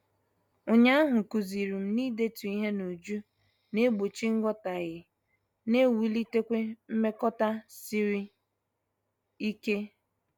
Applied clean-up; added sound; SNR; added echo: none; none; none; none.